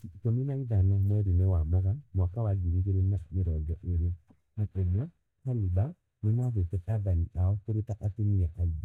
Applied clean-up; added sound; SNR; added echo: neural mask model DeepFilterNet 3.